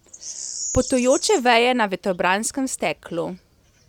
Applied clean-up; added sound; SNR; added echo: none; Bird vocalization, bird call, bird song; 14 dB; none.